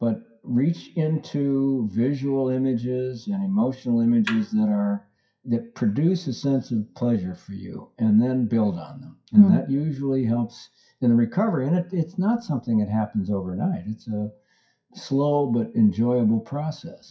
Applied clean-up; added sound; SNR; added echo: classical method WPE with log-MMSE.